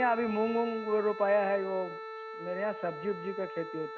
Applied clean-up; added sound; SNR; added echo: none; Wind instrument, woodwind instrument; 10 dB; none.